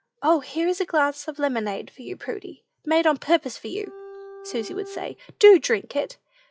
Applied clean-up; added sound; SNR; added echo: classical method log-MMSE.